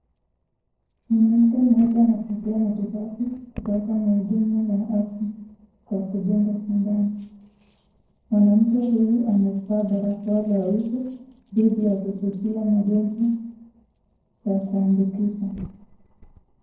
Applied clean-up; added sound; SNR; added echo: neural separator model SepFormer DNS4.